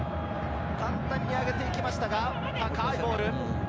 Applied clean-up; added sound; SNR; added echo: none; Cheering + Wind instrument, woodwind instrument; 11 dB; none.